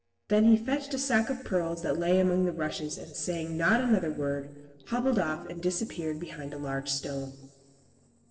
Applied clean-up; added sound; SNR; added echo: neural separator model SepFormer DNS4.